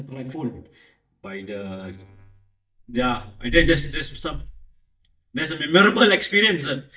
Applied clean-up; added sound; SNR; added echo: neural mask model DeepFilterNet 3.